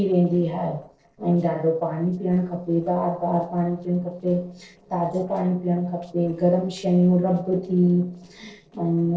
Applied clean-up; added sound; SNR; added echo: neural separator model SepFormer DNS4.